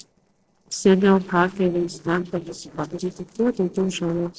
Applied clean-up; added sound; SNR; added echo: neural separator model SepFormer DNS4.